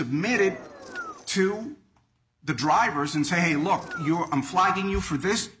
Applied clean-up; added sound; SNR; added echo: none; Engine; 14 dB; none.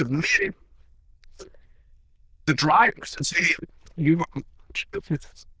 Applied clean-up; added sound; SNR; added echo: neural diffusion model UNIVERSE++.